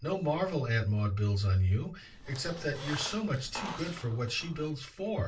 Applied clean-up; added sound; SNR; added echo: none; Squeak; 13 dB; reverberation time 0.2 s.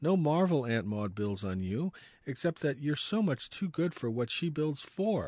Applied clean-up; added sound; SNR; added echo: none; none; none; none.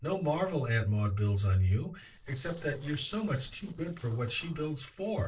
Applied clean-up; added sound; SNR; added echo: neural separator model SepFormer DNS4.